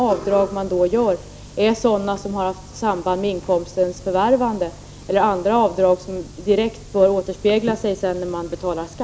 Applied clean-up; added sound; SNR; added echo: none; none; none; none.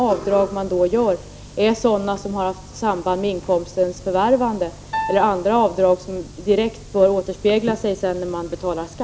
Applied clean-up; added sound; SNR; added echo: none; Piano; 10 dB; none.